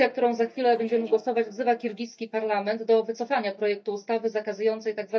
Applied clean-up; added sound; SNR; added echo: neural mask model DeepFilterNet 3.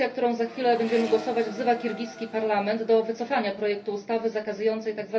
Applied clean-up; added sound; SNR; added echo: none; Accelerating, revving, vroom; 17 dB; reverberation time 0.3 s.